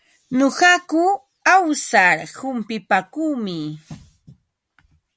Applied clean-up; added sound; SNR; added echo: none; none; none; none.